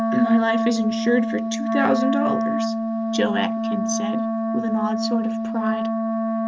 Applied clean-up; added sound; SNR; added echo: none; Wind instrument, woodwind instrument; -1 dB; none.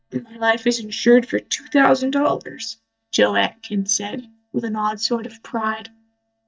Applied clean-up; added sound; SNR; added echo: neural mask model DeepFilterNet 3.